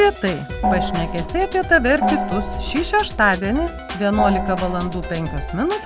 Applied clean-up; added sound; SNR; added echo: none; Gong; 5 dB; none.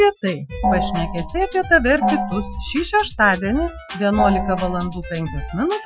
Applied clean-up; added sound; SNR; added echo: classical method Wiener filter.